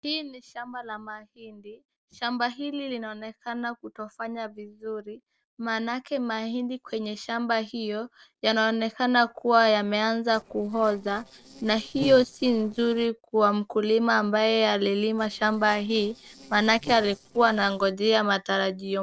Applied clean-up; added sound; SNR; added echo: neural separator model SepFormer DNS4.